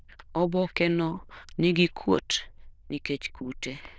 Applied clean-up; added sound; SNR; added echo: neural diffusion model UNIVERSE++.